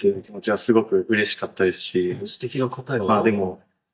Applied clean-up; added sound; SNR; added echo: neural mask model DeepFilterNet 3.